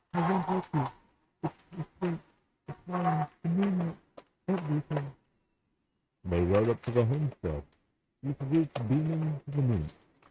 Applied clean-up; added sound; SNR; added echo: neural mask model RNNoise.